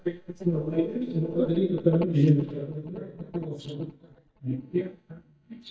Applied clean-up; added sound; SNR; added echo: neural mask model DeepFilterNet 3.